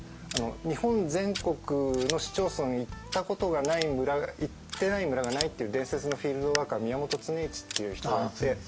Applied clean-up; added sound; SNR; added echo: none; Scissors; 12 dB; none.